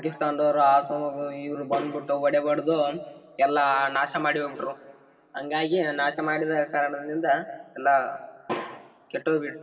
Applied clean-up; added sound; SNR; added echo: none; none; none; reverberation time 2.6 s.